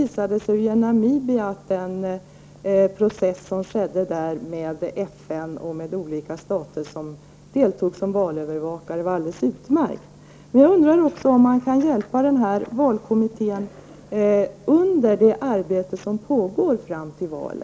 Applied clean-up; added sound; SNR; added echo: none; none; none; none.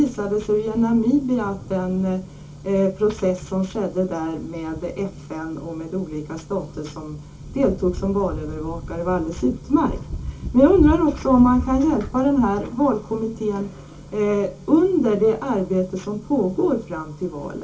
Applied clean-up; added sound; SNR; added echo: none; Thunder; 14 dB; reverberation time 0.2 s.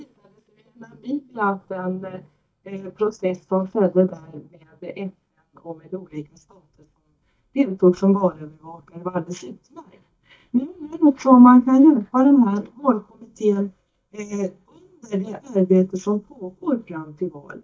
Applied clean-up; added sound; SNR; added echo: neural mask model DeepFilterNet 3.